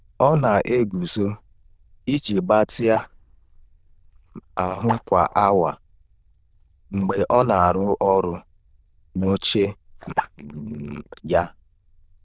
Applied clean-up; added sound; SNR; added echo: neural diffusion model UNIVERSE++.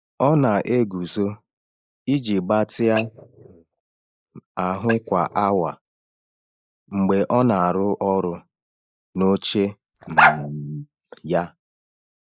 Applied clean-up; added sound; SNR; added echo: neural mask model Resemble Enhance denoiser.